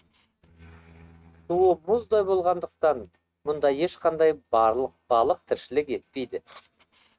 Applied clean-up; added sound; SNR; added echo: neural mask model RNNoise.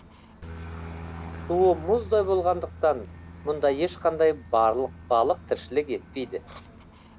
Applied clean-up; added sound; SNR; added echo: none; Aircraft; 15 dB; none.